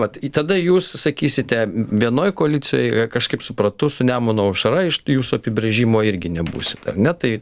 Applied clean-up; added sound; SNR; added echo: neural separator model SepFormer DNS4.